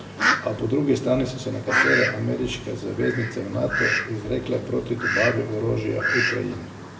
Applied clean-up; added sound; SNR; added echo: none; Fowl; 2 dB; reverberation time 0.6 s.